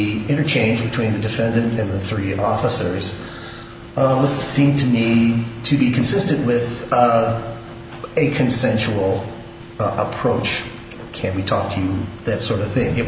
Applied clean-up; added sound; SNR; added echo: none; none; none; none.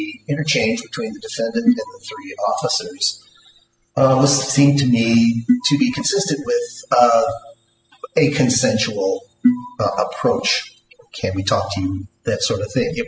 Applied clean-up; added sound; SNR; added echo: classical method spectral subtraction.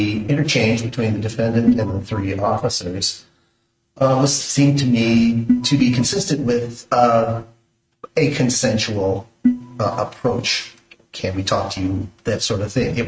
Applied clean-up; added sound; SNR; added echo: neural mask model RNNoise.